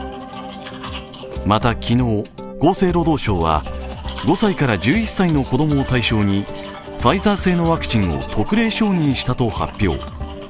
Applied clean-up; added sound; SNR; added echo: none; Domestic sounds, home sounds; 18 dB; none.